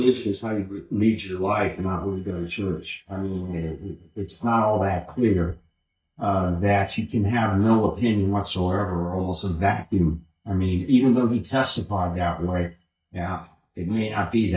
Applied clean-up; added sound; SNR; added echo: neural mask model DeepFilterNet 3.